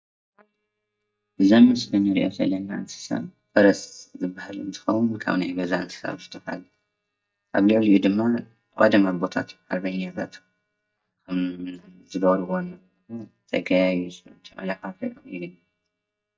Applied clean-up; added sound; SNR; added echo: neural mask model DeepFilterNet 3.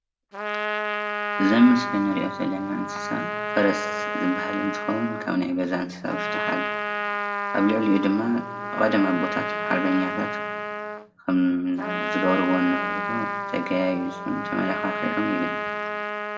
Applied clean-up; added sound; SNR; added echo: none; Trumpet; 4 dB; reverberation time 1.1 s.